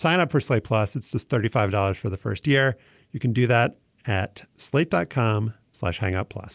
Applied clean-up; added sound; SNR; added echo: none; none; none; none.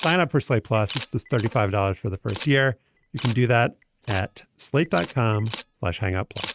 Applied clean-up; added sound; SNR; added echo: neural mask model RNNoise.